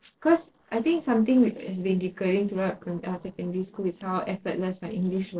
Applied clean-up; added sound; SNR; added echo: neural separator model SepFormer DNS4.